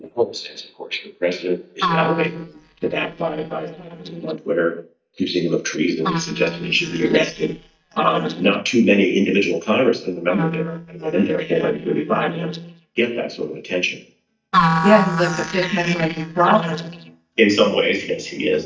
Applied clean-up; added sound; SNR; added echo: neural mask model DeepFilterNet 3.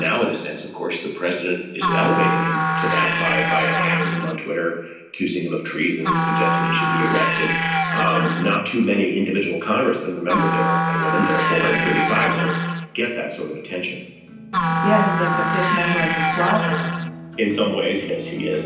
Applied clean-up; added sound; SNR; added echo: none; Musical instrument; 0 dB; reverberation time 0.9 s.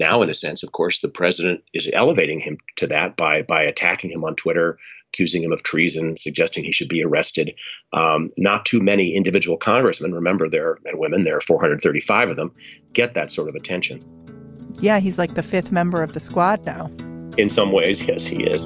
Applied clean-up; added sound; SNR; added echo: none; none; none; none.